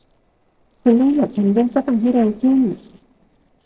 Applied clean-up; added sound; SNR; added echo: neural separator model SepFormer DNS4.